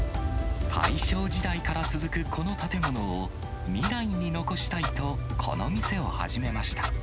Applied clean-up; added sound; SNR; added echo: none; Clock; -1 dB; none.